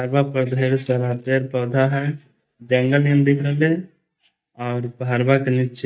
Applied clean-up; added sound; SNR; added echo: neural mask model DeepFilterNet 3.